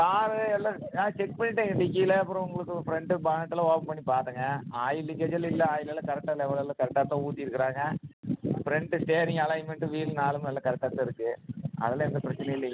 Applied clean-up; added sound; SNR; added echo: none; none; none; none.